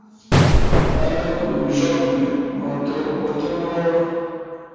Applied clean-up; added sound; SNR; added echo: none; Explosion; -2 dB; reverberation time 2.1 s.